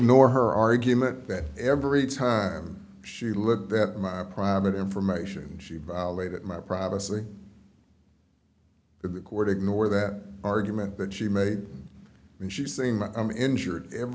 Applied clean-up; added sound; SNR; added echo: none; none; none; none.